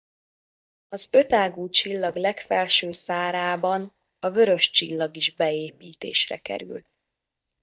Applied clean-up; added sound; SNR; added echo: neural mask model DeepFilterNet 3.